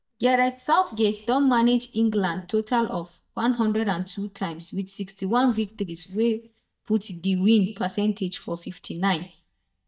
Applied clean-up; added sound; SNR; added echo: neural mask model DeepFilterNet 3.